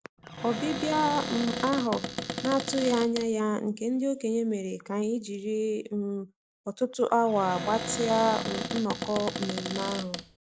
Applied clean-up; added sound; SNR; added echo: none; Cupboard open or close; 6 dB; none.